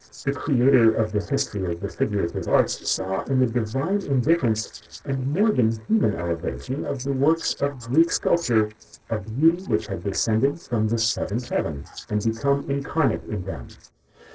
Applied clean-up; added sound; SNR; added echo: neural separator model SepFormer DNS4.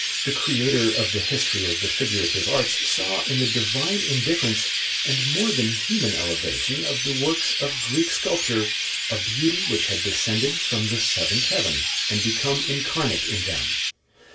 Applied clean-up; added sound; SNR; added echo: none; Chirp, tweet; -2 dB; reverberation time 0.2 s.